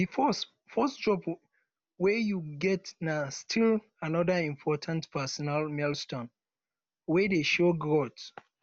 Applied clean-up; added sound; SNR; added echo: none; none; none; none.